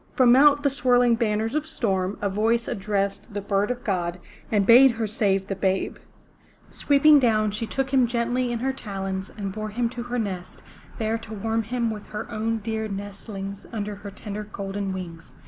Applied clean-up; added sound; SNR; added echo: none; none; none; none.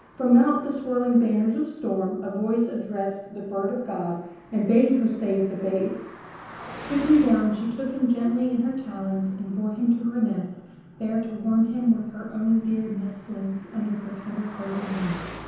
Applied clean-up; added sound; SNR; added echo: none; Car passing by; 20 dB; reverberation time 0.9 s.